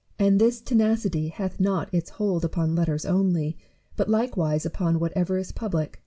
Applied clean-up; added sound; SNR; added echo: none; none; none; none.